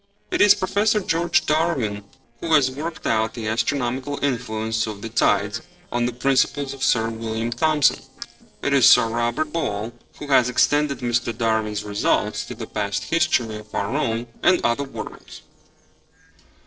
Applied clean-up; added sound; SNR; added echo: neural separator model SepFormer DNS4.